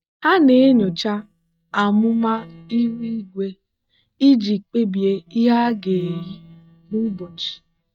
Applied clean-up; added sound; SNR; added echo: neural mask model DeepFilterNet 3.